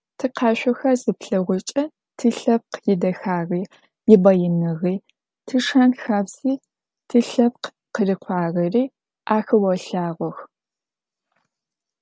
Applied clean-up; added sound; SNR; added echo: none; none; none; none.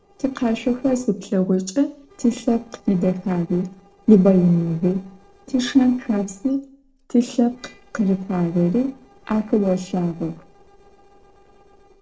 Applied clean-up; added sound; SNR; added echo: neural separator model SepFormer DNS4.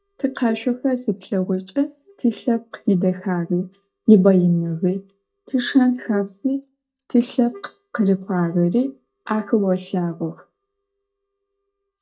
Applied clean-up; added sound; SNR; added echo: neural mask model DeepFilterNet 3.